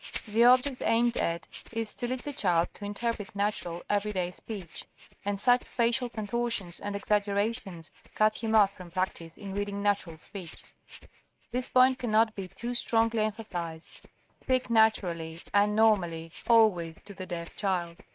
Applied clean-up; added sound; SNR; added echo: neural mask model RNNoise.